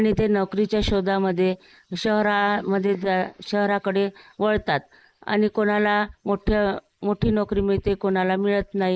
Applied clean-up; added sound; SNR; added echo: neural mask model Resemble Enhance denoiser.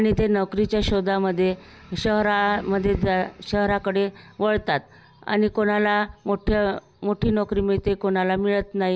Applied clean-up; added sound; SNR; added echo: none; none; none; none.